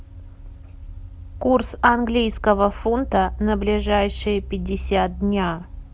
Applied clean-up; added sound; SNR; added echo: none; none; none; none.